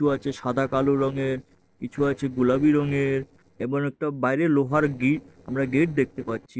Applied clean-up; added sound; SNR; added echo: neural separator model SepFormer DNS4.